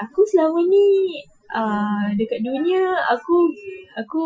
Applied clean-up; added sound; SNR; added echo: classical method Wiener filter.